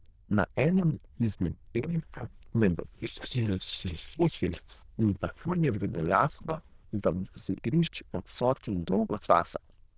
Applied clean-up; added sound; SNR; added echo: neural diffusion model UNIVERSE++.